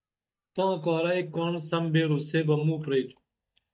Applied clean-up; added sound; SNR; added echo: neural mask model DeepFilterNet 3.